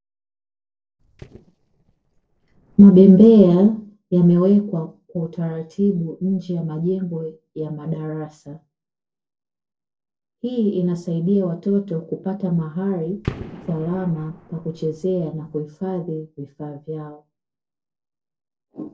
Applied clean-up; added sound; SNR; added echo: neural separator model SepFormer DNS4.